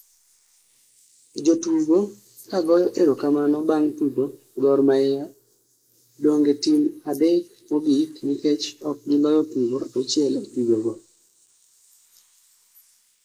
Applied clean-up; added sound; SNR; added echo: neural mask model Resemble Enhance denoiser.